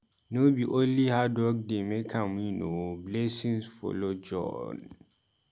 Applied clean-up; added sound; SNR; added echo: none; none; none; none.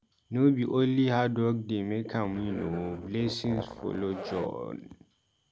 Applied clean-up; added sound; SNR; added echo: none; Zipper (clothing); 12 dB; none.